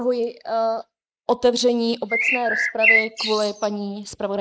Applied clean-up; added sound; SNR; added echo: neural mask model Resemble Enhance denoiser.